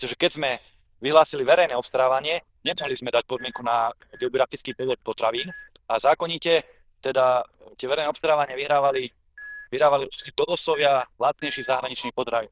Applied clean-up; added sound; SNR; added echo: neural diffusion model UNIVERSE++.